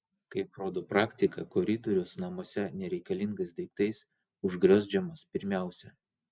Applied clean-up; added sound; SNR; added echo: none; none; none; none.